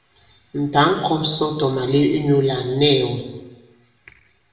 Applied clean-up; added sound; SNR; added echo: none; none; none; reverberation time 1.1 s.